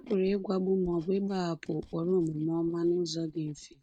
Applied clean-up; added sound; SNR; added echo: neural mask model DeepFilterNet 3.